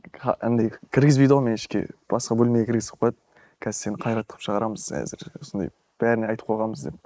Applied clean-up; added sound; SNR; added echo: neural mask model Resemble Enhance denoiser.